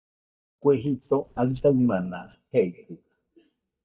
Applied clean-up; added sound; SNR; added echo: neural mask model DeepFilterNet 3.